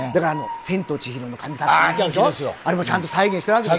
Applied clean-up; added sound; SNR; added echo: none; Train; 15 dB; none.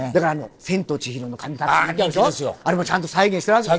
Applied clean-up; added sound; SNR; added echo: neural separator model SepFormer DNS4.